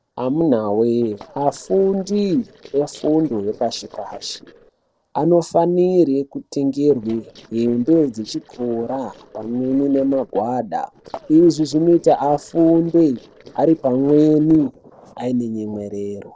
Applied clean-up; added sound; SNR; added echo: neural separator model SepFormer DNS4.